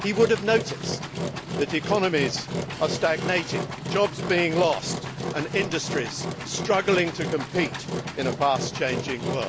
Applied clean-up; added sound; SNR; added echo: none; Engine; 5 dB; none.